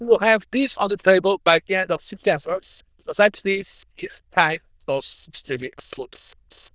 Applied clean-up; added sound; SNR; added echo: neural diffusion model UNIVERSE++.